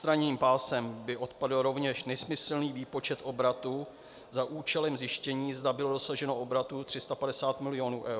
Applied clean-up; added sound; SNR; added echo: none; none; none; none.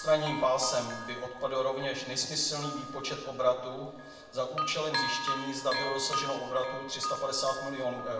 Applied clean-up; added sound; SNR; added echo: none; Bell; 6 dB; reverberation time 1.0 s.